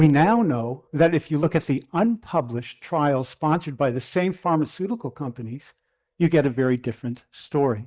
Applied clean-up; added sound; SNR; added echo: neural mask model DeepFilterNet 3.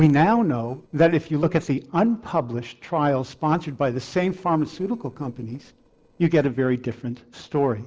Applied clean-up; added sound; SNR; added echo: neural separator model SepFormer DNS4.